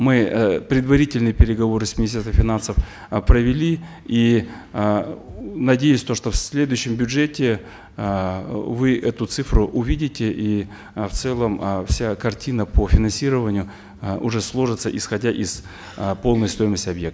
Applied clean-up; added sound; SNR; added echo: none; none; none; none.